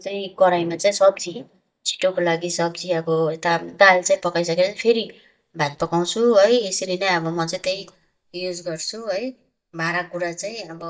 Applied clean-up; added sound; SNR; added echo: neural mask model DeepFilterNet 3.